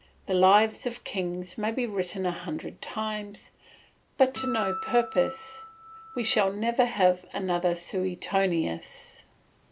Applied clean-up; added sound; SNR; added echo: none; Acoustic guitar; 9 dB; none.